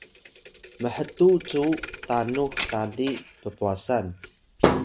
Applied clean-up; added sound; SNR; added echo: none; Thump, thud; 5 dB; none.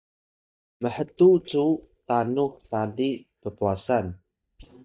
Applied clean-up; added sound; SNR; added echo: neural mask model DeepFilterNet 3.